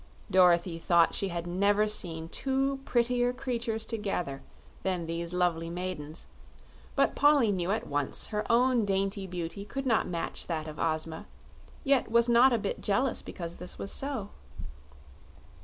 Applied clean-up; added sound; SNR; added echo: none; none; none; none.